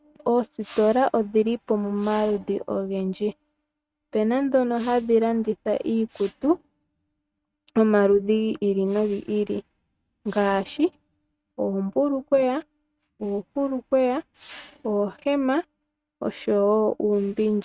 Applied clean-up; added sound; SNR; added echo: neural mask model RNNoise.